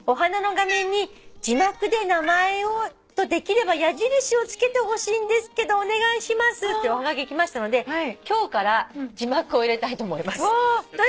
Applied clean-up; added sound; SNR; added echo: neural separator model SepFormer DNS4.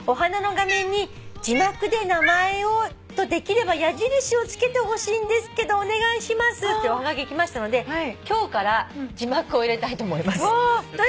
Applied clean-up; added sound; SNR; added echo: none; Cat; 7 dB; none.